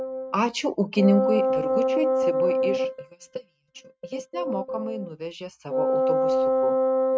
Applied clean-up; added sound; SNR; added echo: neural mask model RNNoise.